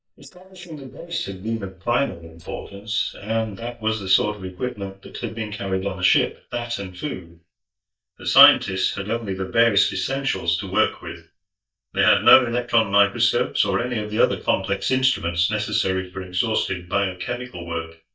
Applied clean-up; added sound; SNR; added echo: neural mask model DeepFilterNet 3.